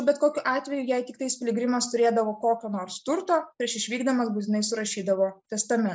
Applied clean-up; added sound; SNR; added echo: none; none; none; none.